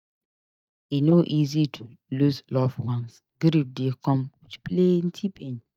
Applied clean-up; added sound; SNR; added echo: neural mask model DeepFilterNet 3.